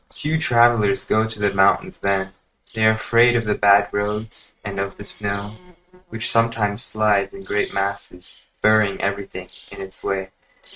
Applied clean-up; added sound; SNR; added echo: neural mask model RNNoise.